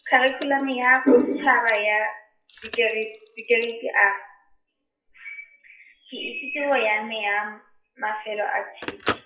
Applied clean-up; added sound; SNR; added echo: classical method WPE with log-MMSE.